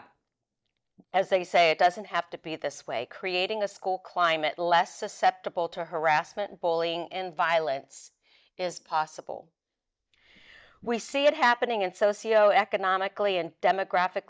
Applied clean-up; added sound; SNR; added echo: neural mask model DeepFilterNet 3.